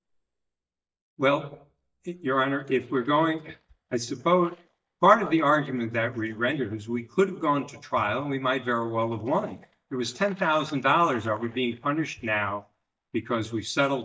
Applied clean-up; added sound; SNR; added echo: neural mask model DeepFilterNet 3.